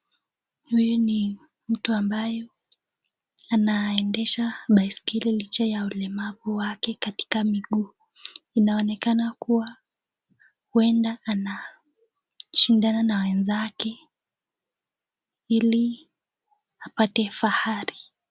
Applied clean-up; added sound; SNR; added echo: none; none; none; none.